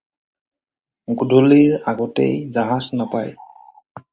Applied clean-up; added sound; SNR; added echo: neural mask model RNNoise.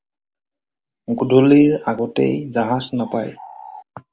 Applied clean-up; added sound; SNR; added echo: none; Bird; 19 dB; none.